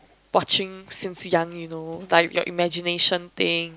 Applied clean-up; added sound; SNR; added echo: none; none; none; none.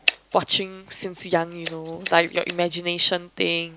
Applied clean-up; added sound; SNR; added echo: none; Scissors; 9 dB; none.